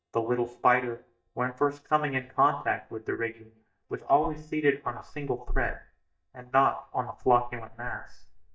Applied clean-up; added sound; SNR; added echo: neural mask model DeepFilterNet 3.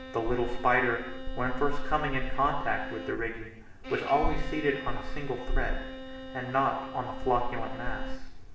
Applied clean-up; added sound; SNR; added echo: none; Bowed string instrument; 13 dB; reverberation time 0.9 s.